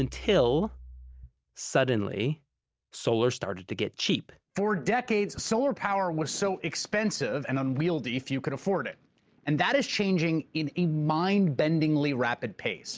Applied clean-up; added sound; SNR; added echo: none; none; none; none.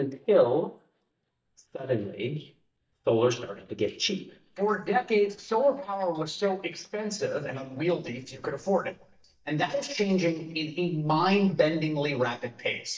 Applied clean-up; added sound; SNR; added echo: neural mask model DeepFilterNet 3.